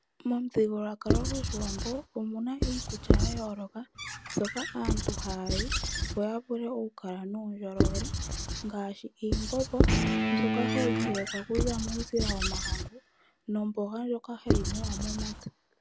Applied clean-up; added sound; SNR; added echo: none; Squeak / Writing + Guitar; -3 dB; none.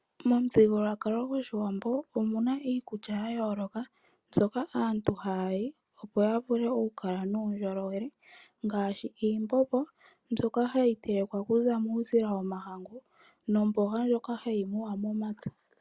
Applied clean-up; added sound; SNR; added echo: none; none; none; none.